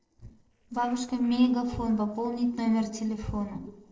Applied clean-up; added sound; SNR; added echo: neural separator model SepFormer DNS4.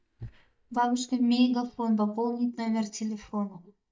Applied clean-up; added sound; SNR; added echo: neural mask model DeepFilterNet 3.